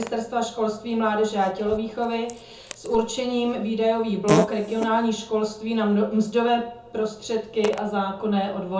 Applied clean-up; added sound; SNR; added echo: none; Fart; 11 dB; reverberation time 0.5 s.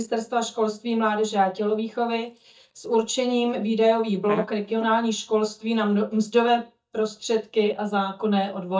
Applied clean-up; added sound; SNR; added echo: neural mask model DeepFilterNet 3.